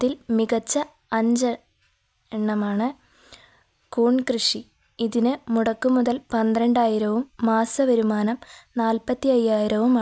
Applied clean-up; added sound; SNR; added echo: none; none; none; none.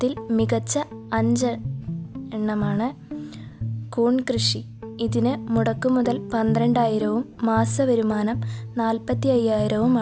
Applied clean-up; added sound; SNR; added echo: none; Guitar; 7 dB; none.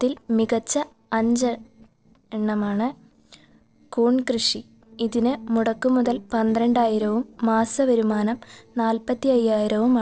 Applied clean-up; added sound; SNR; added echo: neural separator model SepFormer DNS4.